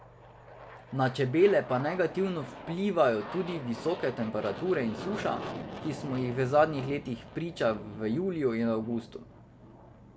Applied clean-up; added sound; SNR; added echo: none; Aircraft; 13 dB; none.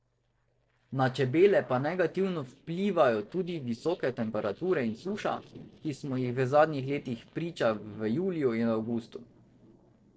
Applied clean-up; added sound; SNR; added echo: neural separator model SepFormer DNS4.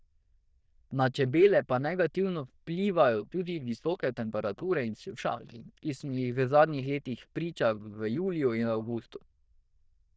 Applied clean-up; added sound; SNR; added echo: neural diffusion model UNIVERSE++.